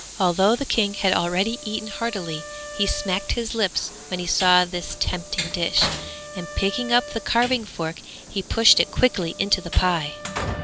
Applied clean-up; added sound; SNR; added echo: none; Wind instrument, woodwind instrument + Train; 11 dB; none.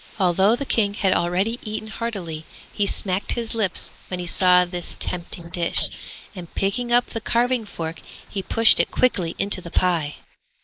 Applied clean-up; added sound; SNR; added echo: neural mask model Resemble Enhance denoiser.